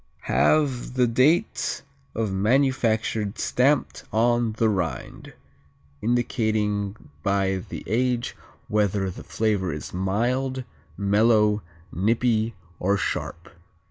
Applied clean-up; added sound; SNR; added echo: none; none; none; none.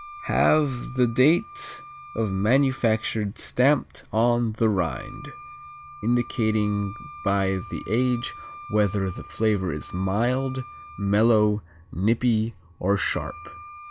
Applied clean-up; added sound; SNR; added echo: none; Wind instrument, woodwind instrument; 18 dB; none.